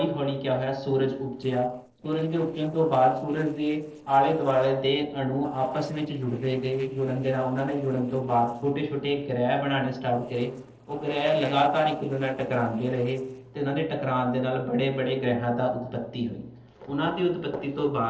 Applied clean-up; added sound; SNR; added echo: neural separator model SepFormer DNS4.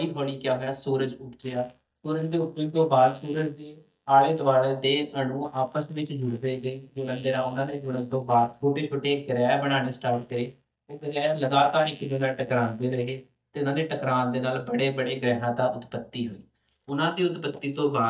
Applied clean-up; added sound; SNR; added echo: neural mask model DeepFilterNet 3.